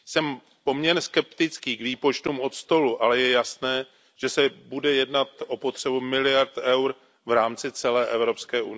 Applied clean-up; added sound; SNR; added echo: none; none; none; none.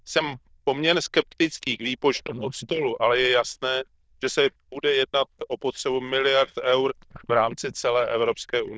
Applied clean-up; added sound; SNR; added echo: neural diffusion model UNIVERSE++.